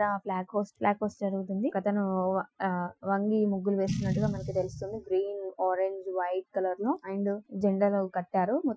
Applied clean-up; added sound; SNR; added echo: classical method Wiener filter.